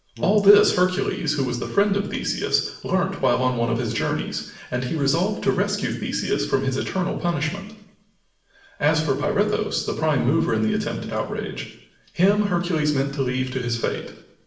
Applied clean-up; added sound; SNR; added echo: none; Brass instrument; 13 dB; reverberation time 0.7 s.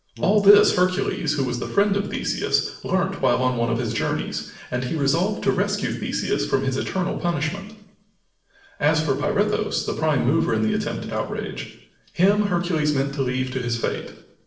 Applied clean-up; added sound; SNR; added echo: neural separator model SepFormer DNS4.